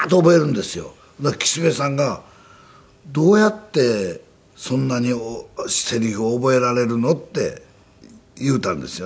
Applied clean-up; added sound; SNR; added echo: none; none; none; none.